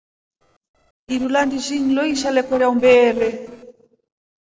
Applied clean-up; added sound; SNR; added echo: neural separator model SepFormer DNS4.